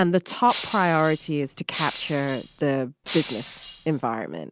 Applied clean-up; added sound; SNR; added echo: none; Shatter; 7 dB; none.